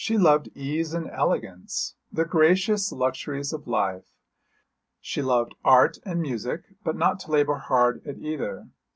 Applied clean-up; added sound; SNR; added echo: none; none; none; none.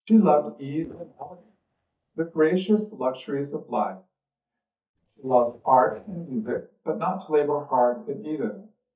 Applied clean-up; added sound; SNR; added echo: neural mask model DeepFilterNet 3.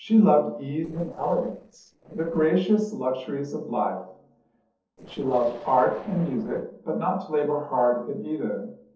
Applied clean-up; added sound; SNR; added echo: neural separator model SepFormer DNS4.